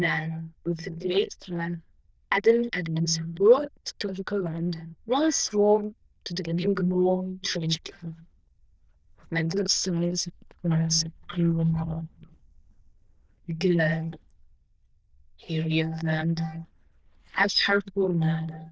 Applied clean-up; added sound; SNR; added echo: neural diffusion model UNIVERSE++.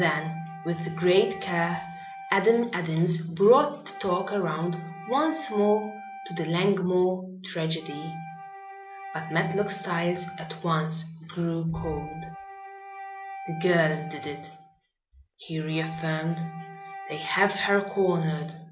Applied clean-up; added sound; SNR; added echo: none; Wind instrument, woodwind instrument; 14 dB; none.